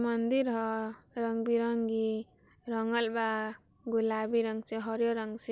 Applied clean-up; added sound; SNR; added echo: none; none; none; none.